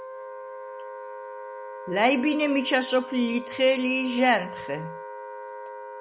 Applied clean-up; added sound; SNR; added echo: none; Wind instrument, woodwind instrument; 11 dB; none.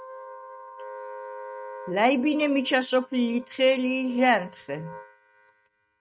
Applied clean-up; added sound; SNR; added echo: neural mask model RNNoise.